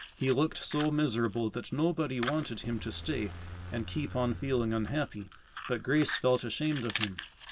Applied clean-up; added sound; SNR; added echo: none; Fire + Livestock, farm animals, working animals; 11 dB; none.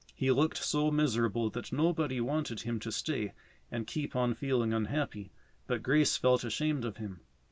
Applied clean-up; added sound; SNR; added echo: none; none; none; none.